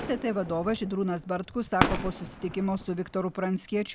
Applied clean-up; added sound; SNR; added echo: none; Fireworks; 5 dB; none.